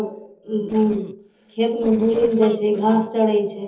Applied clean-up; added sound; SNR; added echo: neural separator model SepFormer DNS4.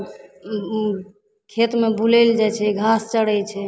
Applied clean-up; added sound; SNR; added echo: none; none; none; none.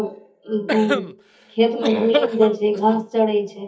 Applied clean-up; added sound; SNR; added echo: neural mask model DeepFilterNet 3.